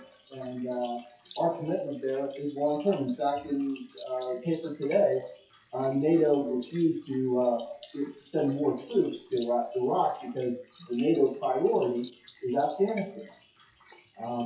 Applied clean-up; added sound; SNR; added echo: classical method WPE with log-MMSE.